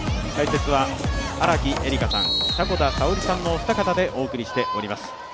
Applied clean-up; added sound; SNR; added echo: none; none; none; none.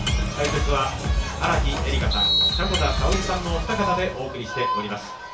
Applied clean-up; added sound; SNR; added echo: none; Shatter; 15 dB; reverberation time 0.3 s.